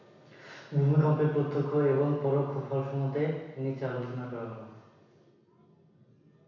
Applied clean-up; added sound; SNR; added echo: none; none; none; reverberation time 1.0 s.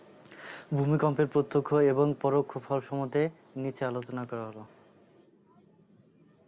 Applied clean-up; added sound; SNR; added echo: none; none; none; none.